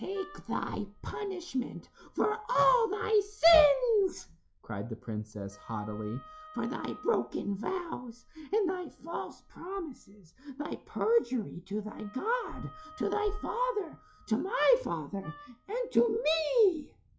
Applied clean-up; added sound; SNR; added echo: classical method log-MMSE.